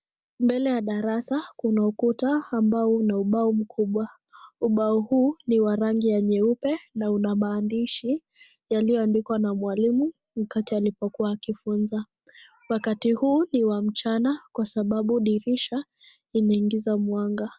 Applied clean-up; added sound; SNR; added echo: none; none; none; none.